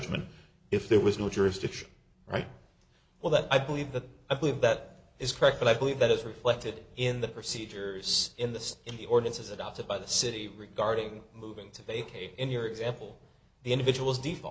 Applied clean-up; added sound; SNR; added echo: none; none; none; none.